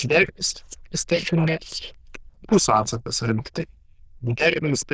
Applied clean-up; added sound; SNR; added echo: neural diffusion model UNIVERSE++.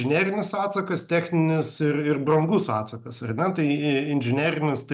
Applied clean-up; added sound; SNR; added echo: none; none; none; none.